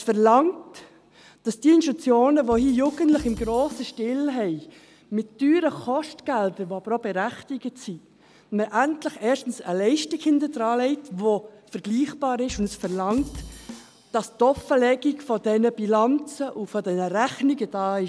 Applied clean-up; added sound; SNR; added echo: none; Bass drum / Drum kit; 19 dB; none.